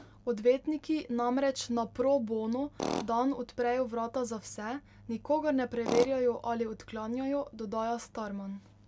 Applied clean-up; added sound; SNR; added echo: none; Tools; 12 dB; none.